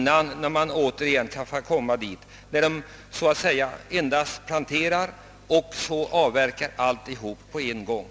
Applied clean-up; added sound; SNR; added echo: none; none; none; none.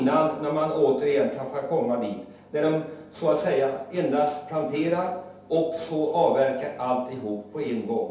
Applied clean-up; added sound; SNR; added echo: none; none; none; reverberation time 0.8 s.